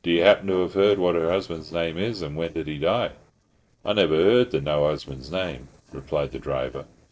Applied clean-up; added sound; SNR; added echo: neural separator model SepFormer DNS4.